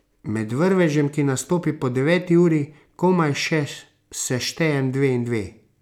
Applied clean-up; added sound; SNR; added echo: none; none; none; none.